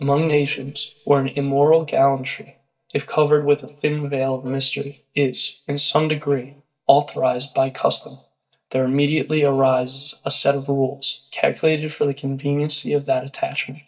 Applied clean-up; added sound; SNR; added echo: neural mask model DeepFilterNet 3.